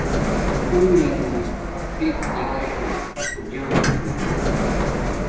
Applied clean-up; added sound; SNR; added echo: none; Sliding door; -3 dB; reverberation time 0.8 s.